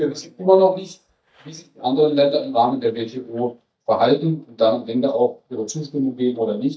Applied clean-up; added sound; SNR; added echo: neural mask model DeepFilterNet 3.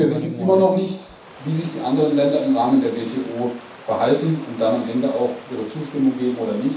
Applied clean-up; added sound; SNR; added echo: none; Stream; 18 dB; reverberation time 0.7 s.